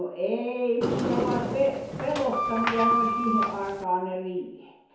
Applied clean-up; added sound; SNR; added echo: none; Sliding door; -1 dB; reverberation time 0.9 s.